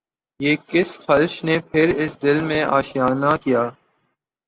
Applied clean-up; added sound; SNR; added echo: none; none; none; none.